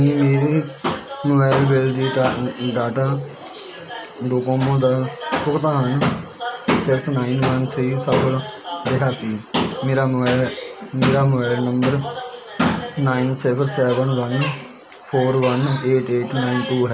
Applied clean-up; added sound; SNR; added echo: none; none; none; none.